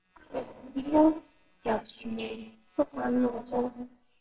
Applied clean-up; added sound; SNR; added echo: neural separator model SepFormer WHAMR!.